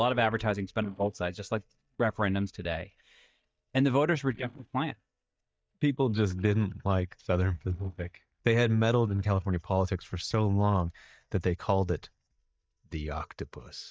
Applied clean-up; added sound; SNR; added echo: neural mask model DeepFilterNet 3.